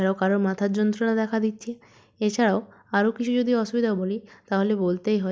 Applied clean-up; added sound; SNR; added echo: none; none; none; none.